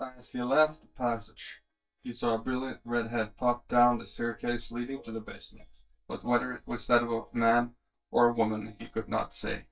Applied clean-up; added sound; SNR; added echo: neural mask model DeepFilterNet 3.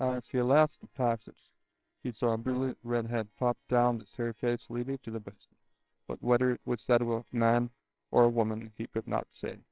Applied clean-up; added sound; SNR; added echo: neural separator model SepFormer WHAMR!.